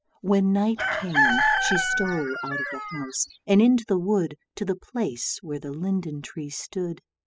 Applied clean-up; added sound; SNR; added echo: classical method spectral subtraction.